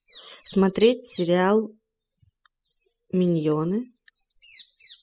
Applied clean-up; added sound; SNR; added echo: classical method spectral subtraction.